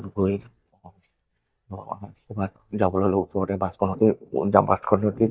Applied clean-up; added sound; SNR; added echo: neural mask model DeepFilterNet 3.